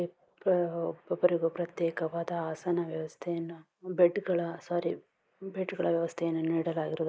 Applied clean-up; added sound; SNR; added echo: neural mask model Resemble Enhance denoiser.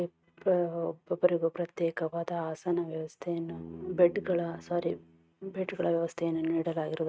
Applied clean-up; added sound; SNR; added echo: neural mask model RNNoise.